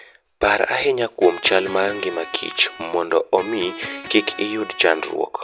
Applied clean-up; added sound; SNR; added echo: none; Electric guitar; 14 dB; none.